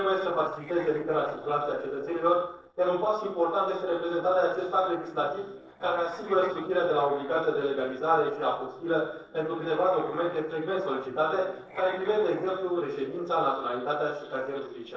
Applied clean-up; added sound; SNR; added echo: neural separator model SepFormer DNS4.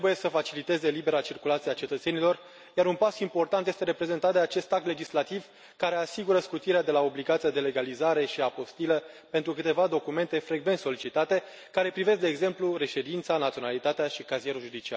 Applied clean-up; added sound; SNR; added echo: none; none; none; none.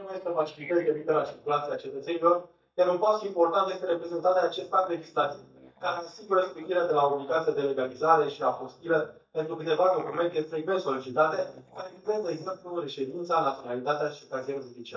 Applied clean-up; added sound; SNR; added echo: neural mask model DeepFilterNet 3.